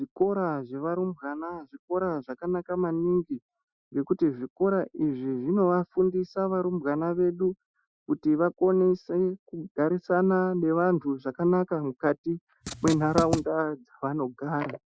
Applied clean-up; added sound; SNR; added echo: classical method Wiener filter.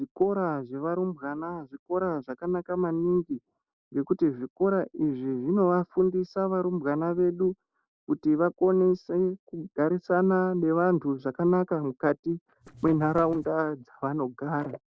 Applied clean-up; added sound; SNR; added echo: neural separator model SepFormer DNS4.